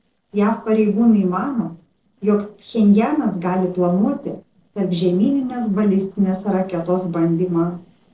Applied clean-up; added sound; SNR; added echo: neural separator model SepFormer DNS4.